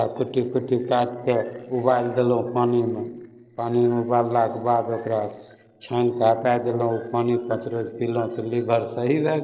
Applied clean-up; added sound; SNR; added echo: neural separator model SepFormer DNS4.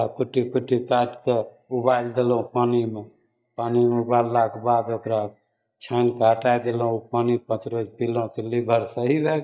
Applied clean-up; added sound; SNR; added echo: neural mask model DeepFilterNet 3.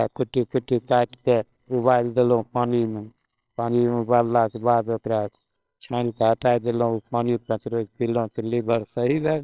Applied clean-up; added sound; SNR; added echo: neural separator model SepFormer WHAMR!.